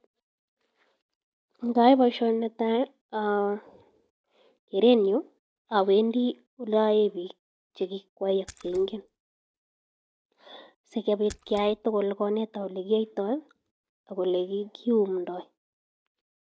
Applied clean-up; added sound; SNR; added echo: neural mask model RNNoise.